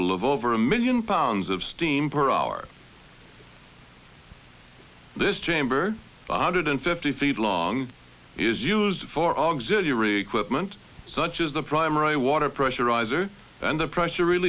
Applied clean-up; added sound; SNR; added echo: none; none; none; none.